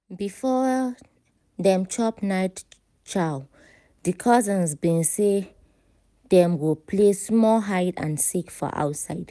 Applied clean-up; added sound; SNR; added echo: none; none; none; none.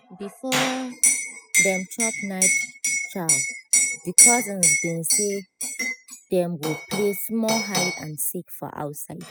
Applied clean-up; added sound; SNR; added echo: classical method spectral subtraction.